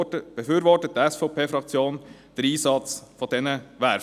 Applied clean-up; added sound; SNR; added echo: none; none; none; none.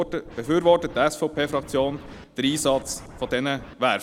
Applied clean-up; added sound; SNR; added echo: none; Scratching (performance technique); 19 dB; none.